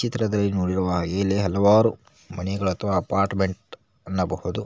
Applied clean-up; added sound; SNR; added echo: none; none; none; none.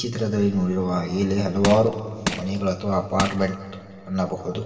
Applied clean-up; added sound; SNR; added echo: none; Crushing; 7 dB; reverberation time 2.3 s.